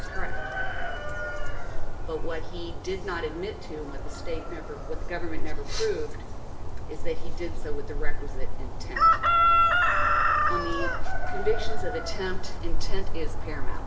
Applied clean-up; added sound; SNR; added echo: none; Chicken, rooster; 5 dB; reverberation time 2.8 s.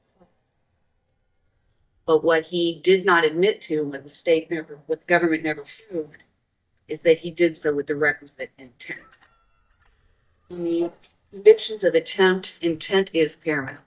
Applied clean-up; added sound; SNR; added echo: neural mask model DeepFilterNet 3.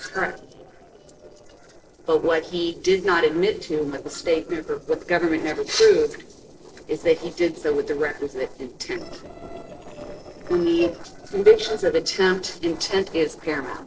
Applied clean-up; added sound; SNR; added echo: neural separator model SepFormer DNS4.